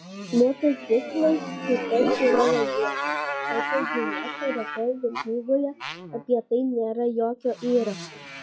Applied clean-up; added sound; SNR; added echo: classical method log-MMSE.